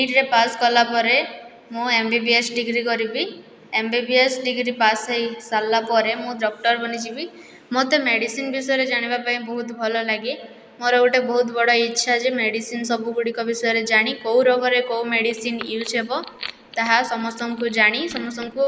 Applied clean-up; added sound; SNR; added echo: none; Wood; 19 dB; none.